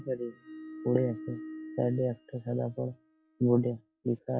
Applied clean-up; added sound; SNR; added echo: classical method log-MMSE.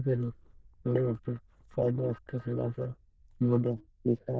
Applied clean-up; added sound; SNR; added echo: neural diffusion model UNIVERSE++.